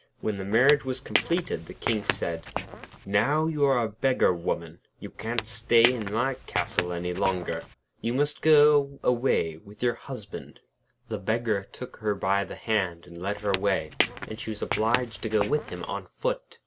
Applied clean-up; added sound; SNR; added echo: none; Squeak / Walk, footsteps; 6 dB; none.